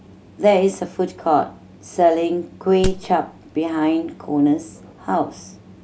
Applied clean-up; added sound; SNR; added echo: none; Wood; 6 dB; none.